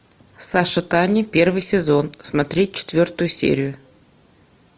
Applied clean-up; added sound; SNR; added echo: none; none; none; none.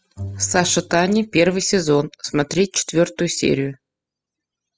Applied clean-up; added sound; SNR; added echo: classical method spectral subtraction.